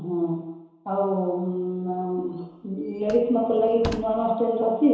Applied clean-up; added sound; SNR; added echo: none; Slam; 14 dB; reverberation time 1.0 s.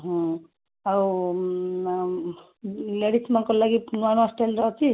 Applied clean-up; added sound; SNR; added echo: none; none; none; none.